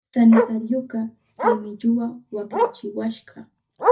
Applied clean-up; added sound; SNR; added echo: neural mask model DeepFilterNet 3.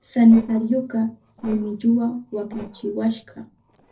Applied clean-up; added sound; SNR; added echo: neural separator model SepFormer DNS4.